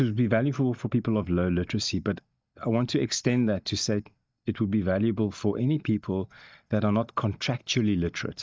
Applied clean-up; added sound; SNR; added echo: neural mask model DeepFilterNet 3.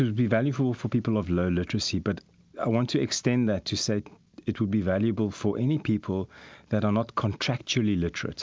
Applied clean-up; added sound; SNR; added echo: none; none; none; none.